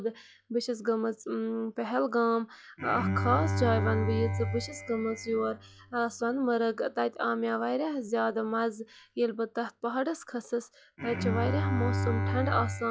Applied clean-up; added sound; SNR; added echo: classical method log-MMSE.